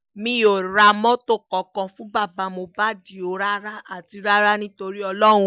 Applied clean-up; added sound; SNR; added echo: none; none; none; none.